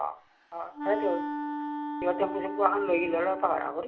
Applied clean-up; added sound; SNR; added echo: none; Wind instrument, woodwind instrument; 6 dB; reverberation time 0.5 s.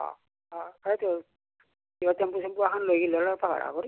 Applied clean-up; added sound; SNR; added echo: none; none; none; none.